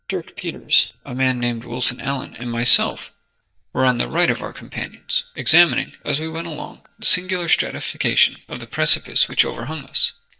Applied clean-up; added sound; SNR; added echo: neural mask model DeepFilterNet 3.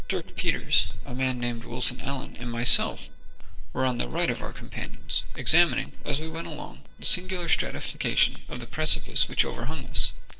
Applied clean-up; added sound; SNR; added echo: neural separator model SepFormer DNS4.